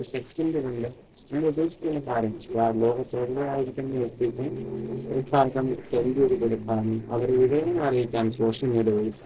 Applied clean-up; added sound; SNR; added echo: neural separator model SepFormer DNS4.